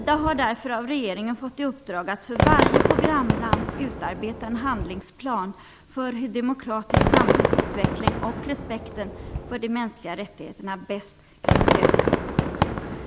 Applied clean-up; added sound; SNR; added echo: none; Fireworks; -3 dB; none.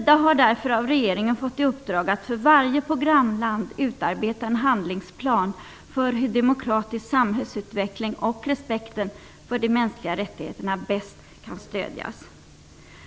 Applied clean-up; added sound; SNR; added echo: none; none; none; none.